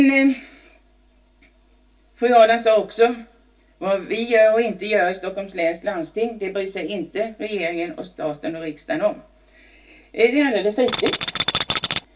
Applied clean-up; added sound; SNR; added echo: none; Tools; -1 dB; reverberation time 0.2 s.